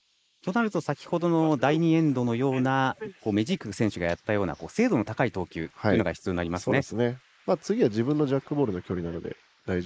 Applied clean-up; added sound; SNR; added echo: neural mask model Resemble Enhance denoiser.